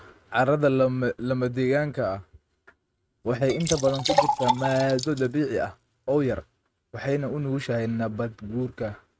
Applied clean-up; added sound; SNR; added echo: neural mask model RNNoise.